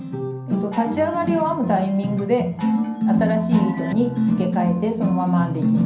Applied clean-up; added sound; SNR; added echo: none; Chime; 18 dB; reverberation time 0.6 s.